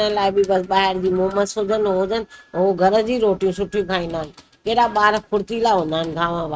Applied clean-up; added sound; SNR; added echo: neural mask model RNNoise.